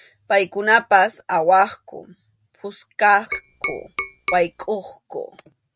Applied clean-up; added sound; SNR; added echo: neural mask model RNNoise.